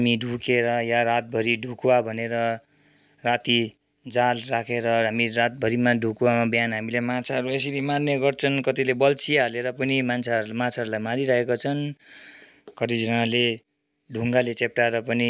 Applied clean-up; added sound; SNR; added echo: none; none; none; none.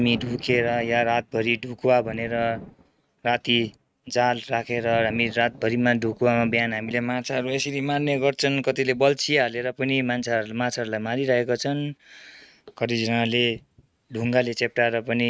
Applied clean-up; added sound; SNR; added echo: neural mask model RNNoise.